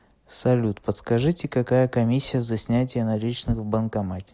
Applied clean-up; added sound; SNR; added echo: none; none; none; none.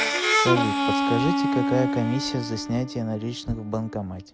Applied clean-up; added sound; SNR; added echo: none; Harmonica; -2 dB; none.